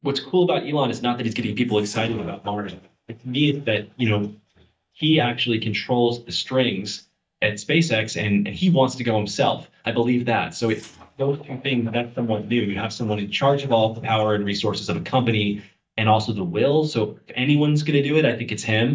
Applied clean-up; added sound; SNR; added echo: neural mask model DeepFilterNet 3.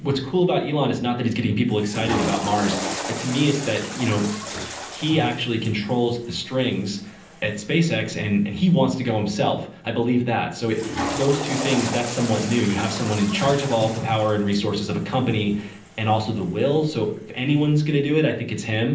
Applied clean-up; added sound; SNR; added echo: none; Toilet flush / Water; 11 dB; reverberation time 0.6 s.